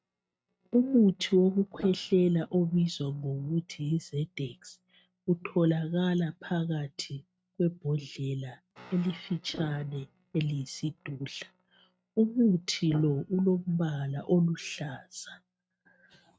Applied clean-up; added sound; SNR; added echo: neural mask model RNNoise.